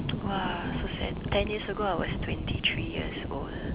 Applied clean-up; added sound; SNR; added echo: none; Thunder / Rain; 0 dB; none.